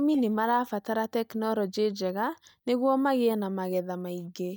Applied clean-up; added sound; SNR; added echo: neural mask model DeepFilterNet 3.